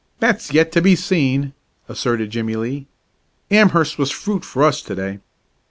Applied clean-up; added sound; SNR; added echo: none; none; none; none.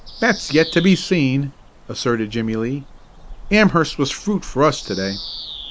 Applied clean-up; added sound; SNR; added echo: none; Bird vocalization, bird call, bird song; 14 dB; none.